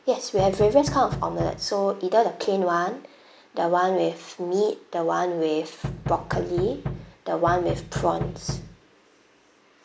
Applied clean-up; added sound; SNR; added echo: none; Knock; 7 dB; none.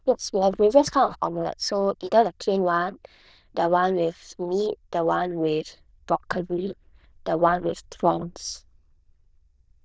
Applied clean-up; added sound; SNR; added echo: neural diffusion model UNIVERSE++.